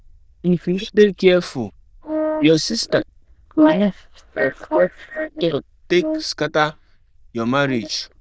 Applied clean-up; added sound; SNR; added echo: neural diffusion model UNIVERSE++.